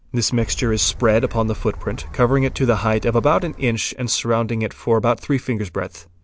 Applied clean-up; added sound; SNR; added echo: none; Gull, seagull / Wind; 11 dB; none.